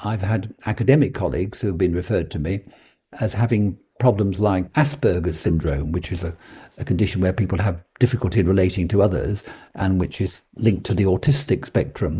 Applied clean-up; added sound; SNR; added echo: neural mask model Resemble Enhance denoiser.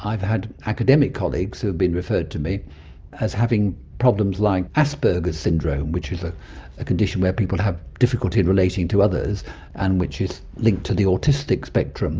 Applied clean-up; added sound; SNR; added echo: none; none; none; none.